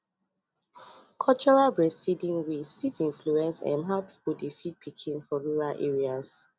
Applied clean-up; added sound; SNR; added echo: none; none; none; none.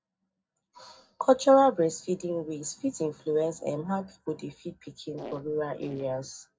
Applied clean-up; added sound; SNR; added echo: neural separator model SepFormer DNS4.